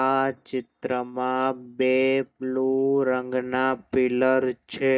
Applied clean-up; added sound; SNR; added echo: neural mask model DeepFilterNet 3.